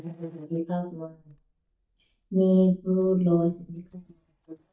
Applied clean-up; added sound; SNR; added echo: neural mask model DeepFilterNet 3.